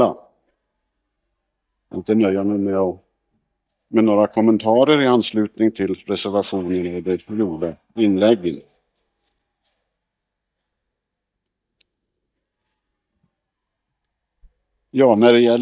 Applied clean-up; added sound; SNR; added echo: neural mask model DeepFilterNet 3.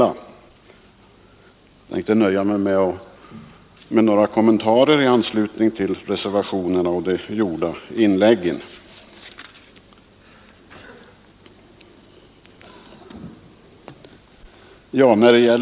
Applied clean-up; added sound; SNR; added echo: none; none; none; none.